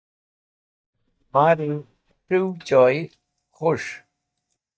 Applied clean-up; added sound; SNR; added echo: neural mask model DeepFilterNet 3.